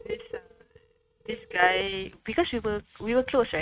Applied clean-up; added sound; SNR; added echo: neural mask model RNNoise.